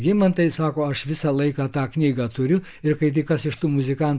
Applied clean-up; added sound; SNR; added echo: none; none; none; none.